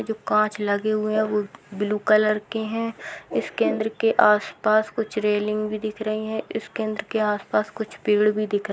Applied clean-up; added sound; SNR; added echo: none; none; none; none.